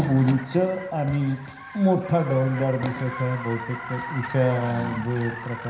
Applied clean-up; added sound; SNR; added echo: none; Car; 13 dB; reverberation time 0.9 s.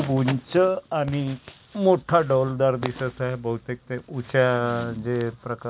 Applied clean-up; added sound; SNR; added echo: none; none; none; none.